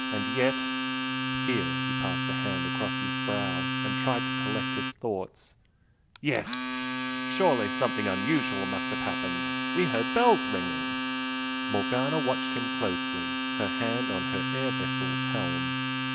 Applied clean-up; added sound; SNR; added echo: none; Domestic sounds, home sounds; -2 dB; none.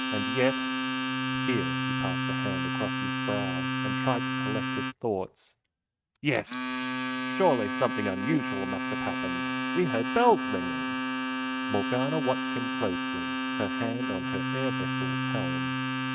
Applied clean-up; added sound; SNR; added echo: neural mask model RNNoise.